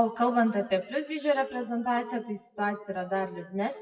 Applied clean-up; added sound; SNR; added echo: classical method WPE with log-MMSE.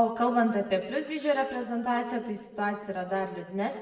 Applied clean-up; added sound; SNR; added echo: none; Telephone; 17 dB; reverberation time 1.0 s.